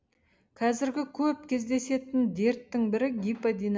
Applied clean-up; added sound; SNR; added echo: none; none; none; none.